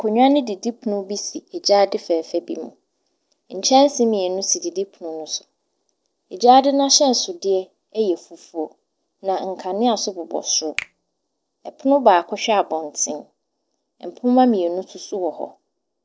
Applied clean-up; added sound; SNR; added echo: neural separator model SepFormer DNS4.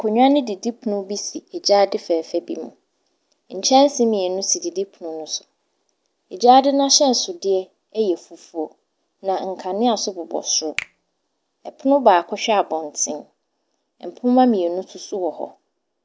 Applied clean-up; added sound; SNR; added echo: none; Finger snapping; 18 dB; none.